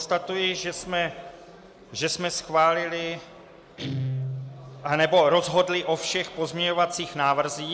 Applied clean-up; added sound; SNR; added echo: none; Guitar; 13 dB; none.